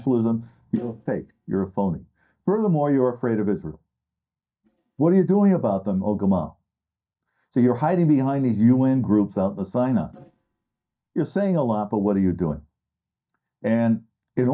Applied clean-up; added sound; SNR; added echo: neural mask model DeepFilterNet 3.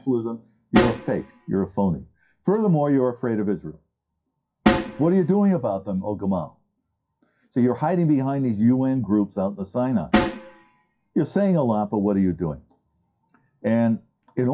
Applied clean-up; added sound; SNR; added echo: classical method WPE with log-MMSE.